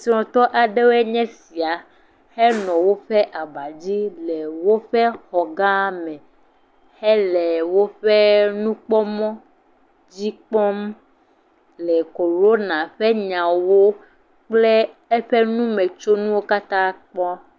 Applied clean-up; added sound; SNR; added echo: none; Whoosh, swoosh, swish; 20 dB; none.